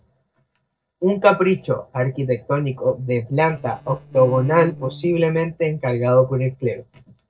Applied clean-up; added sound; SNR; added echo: neural separator model SepFormer DNS4.